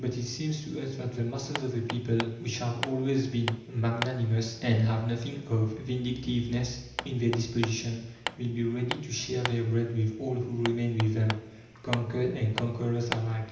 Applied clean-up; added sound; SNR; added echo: none; Hammer; 10 dB; reverberation time 0.9 s.